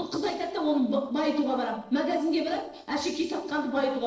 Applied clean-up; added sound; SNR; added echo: neural separator model SepFormer DNS4.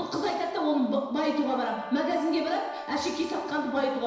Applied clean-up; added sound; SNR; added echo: none; Brass instrument; 15 dB; reverberation time 1.0 s.